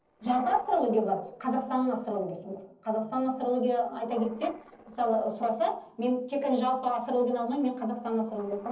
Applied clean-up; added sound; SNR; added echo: neural separator model SepFormer DNS4.